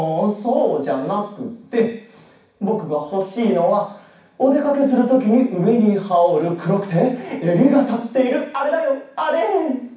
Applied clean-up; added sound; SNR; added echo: none; none; none; reverberation time 0.6 s.